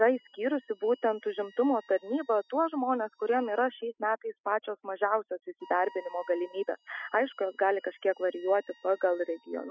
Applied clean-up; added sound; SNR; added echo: classical method spectral subtraction.